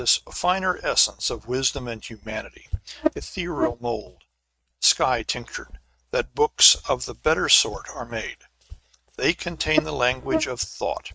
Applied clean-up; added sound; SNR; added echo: neural mask model RNNoise.